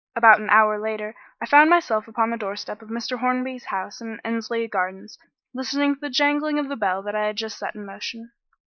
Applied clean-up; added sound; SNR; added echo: neural mask model Resemble Enhance denoiser.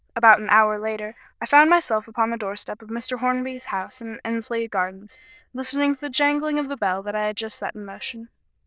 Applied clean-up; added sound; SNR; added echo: neural diffusion model UNIVERSE++.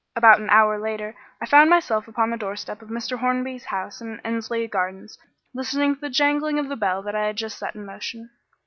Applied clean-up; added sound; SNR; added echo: none; none; none; none.